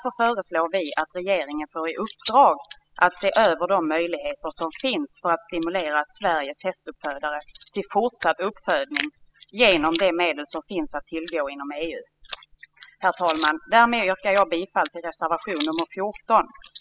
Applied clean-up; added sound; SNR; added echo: classical method spectral subtraction.